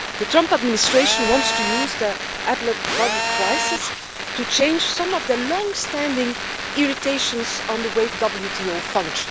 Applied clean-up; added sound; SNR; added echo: none; Telephone; 3 dB; none.